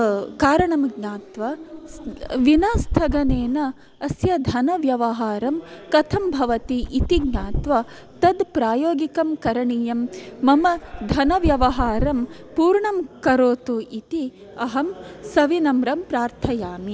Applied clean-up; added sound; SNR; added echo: none; Dog; 9 dB; none.